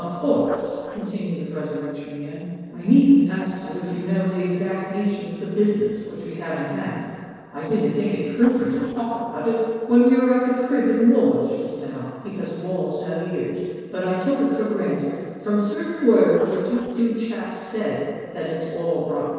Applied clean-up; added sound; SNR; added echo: neural separator model SepFormer DNS4.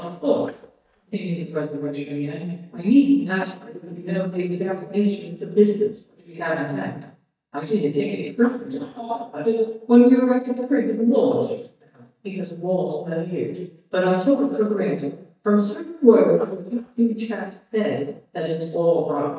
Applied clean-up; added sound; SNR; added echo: neural mask model DeepFilterNet 3.